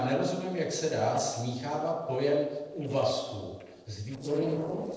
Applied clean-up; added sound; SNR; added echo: neural separator model SepFormer DNS4.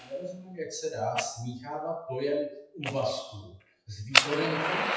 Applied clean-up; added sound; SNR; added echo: classical method WPE with log-MMSE.